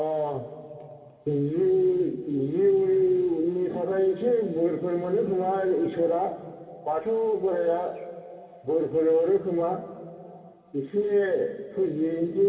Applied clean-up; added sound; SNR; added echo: none; none; none; reverberation time 2.5 s.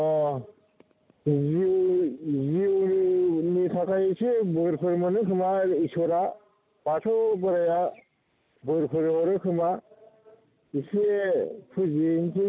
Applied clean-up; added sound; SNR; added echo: none; none; none; none.